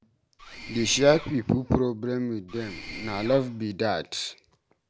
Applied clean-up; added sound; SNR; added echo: none; Mechanisms; 13 dB; none.